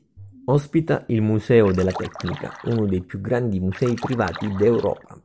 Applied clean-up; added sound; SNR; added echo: none; Splash, splatter; 15 dB; none.